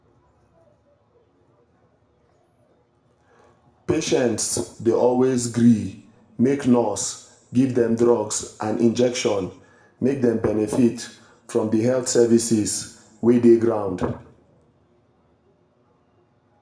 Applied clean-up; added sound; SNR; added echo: none; none; none; reverberation time 0.5 s.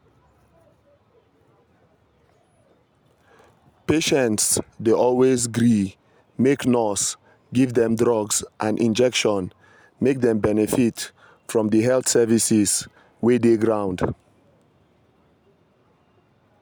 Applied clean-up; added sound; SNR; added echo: none; none; none; none.